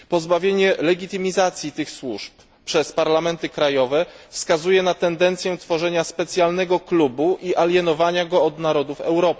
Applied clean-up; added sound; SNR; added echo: none; none; none; none.